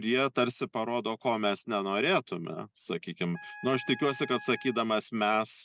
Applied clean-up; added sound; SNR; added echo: none; Wind instrument, woodwind instrument; 17 dB; none.